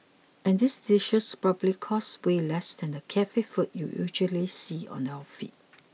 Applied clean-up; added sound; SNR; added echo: none; none; none; none.